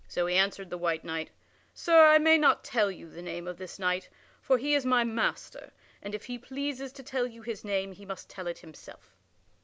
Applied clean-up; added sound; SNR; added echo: none; none; none; none.